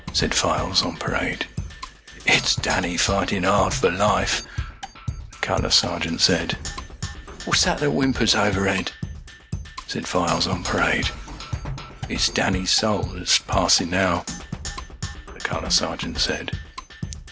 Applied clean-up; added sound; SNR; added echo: none; Percussion; 9 dB; none.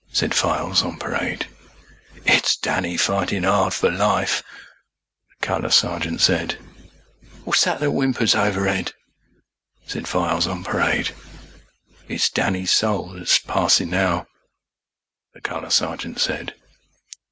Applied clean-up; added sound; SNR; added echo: none; none; none; none.